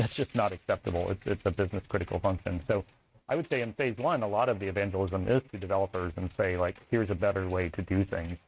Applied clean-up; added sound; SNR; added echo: neural mask model RNNoise.